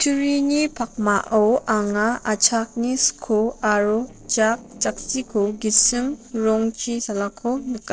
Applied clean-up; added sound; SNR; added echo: neural separator model SepFormer DNS4.